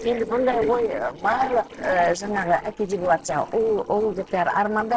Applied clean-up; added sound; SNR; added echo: neural separator model SepFormer DNS4.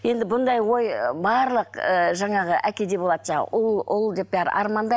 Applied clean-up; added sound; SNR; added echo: none; none; none; none.